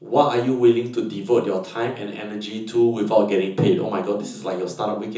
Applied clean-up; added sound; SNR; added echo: none; none; none; reverberation time 0.6 s.